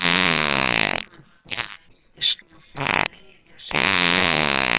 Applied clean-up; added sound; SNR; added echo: neural separator model SepFormer WHAMR!.